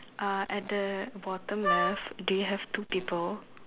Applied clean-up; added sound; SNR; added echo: none; Wind instrument, woodwind instrument; -2 dB; none.